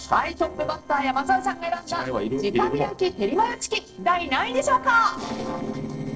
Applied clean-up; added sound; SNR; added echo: neural separator model SepFormer DNS4.